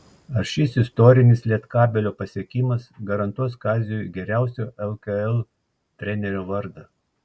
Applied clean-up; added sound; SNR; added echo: none; none; none; none.